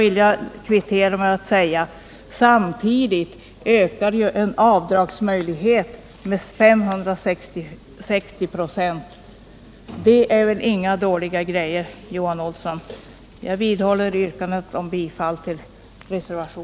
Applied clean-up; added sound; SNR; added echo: none; none; none; none.